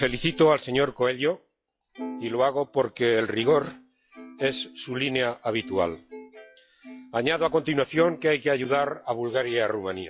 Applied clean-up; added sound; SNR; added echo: classical method log-MMSE.